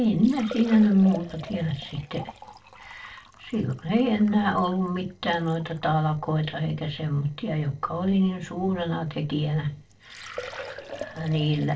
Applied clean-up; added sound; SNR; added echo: neural separator model SepFormer DNS4.